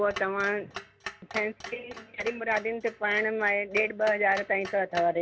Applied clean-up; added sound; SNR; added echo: none; Clock; 14 dB; none.